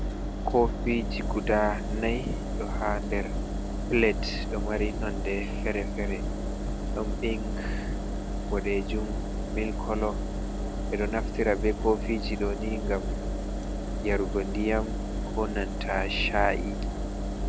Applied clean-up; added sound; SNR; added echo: none; Engine; 0 dB; none.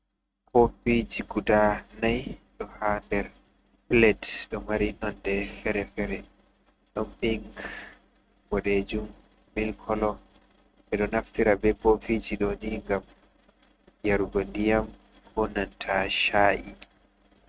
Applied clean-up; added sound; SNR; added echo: neural mask model RNNoise.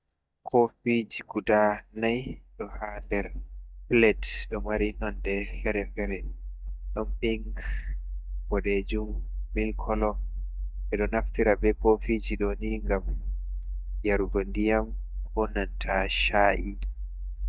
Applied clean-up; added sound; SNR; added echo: neural mask model DeepFilterNet 3.